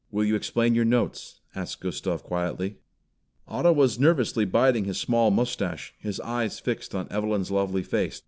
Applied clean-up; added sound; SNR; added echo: none; none; none; none.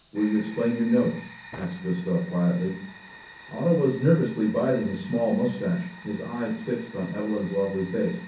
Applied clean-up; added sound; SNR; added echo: none; Fire; 19 dB; reverberation time 0.6 s.